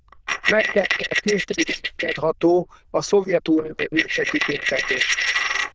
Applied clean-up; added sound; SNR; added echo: neural diffusion model UNIVERSE++.